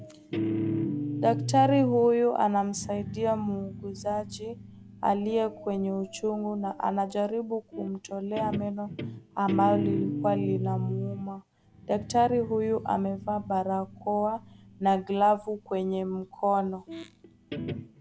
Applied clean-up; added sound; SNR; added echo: none; Guitar; 7 dB; none.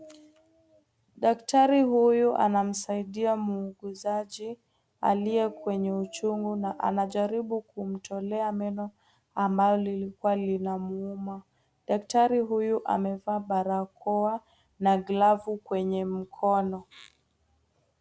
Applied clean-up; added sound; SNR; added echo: none; none; none; none.